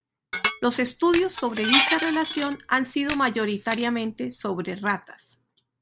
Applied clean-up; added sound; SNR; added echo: none; Dishes, pots, and pans + Camera; 1 dB; none.